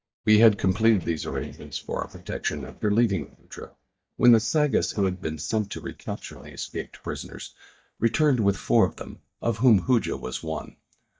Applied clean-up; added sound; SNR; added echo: neural mask model DeepFilterNet 3.